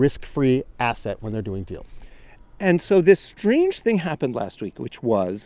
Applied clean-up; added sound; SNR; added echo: none; none; none; none.